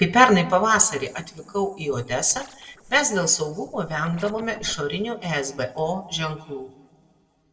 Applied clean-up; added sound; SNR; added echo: neural separator model SepFormer DNS4.